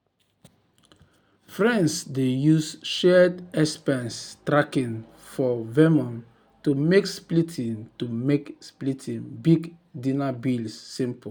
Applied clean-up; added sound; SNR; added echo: none; none; none; none.